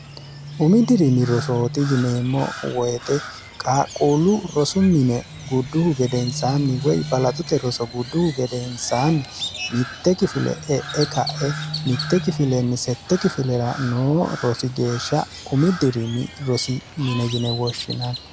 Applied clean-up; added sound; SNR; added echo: none; Crow; 12 dB; none.